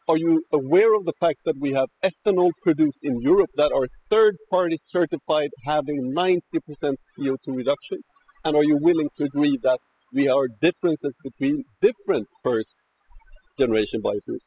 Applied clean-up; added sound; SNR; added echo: classical method spectral subtraction.